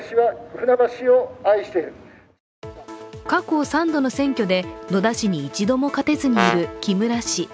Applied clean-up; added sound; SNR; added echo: none; Brass instrument; 3 dB; none.